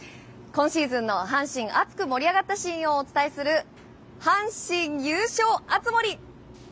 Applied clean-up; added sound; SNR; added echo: none; none; none; none.